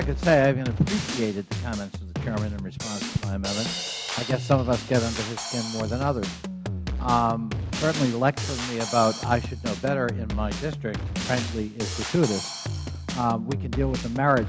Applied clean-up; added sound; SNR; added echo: none; Drum kit; 5 dB; none.